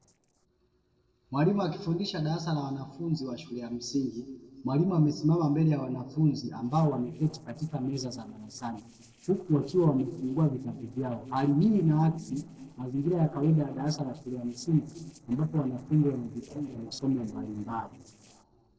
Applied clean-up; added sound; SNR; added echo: neural separator model SepFormer DNS4.